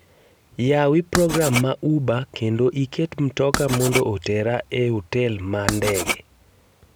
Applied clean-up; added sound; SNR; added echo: none; Writing; 7 dB; none.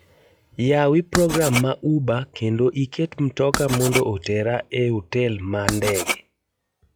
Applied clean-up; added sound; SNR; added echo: classical method log-MMSE.